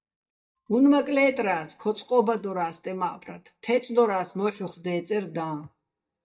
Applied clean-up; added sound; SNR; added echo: neural mask model DeepFilterNet 3.